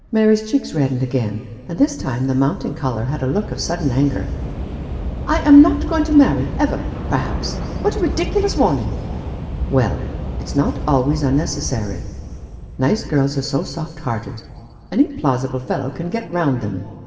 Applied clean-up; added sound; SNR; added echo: none; Subway, metro, underground / Train; 8 dB; reverberation time 2.2 s.